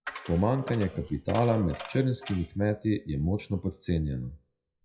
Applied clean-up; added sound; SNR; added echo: classical method WPE with log-MMSE.